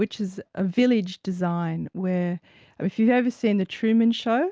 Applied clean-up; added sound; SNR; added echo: none; none; none; none.